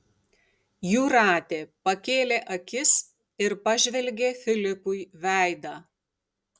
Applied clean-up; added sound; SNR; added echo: none; none; none; none.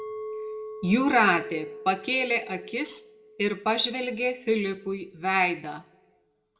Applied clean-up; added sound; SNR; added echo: none; Chink, clink; 15 dB; reverberation time 0.4 s.